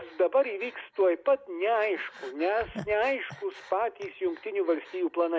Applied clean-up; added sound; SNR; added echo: none; Breathing; 20 dB; none.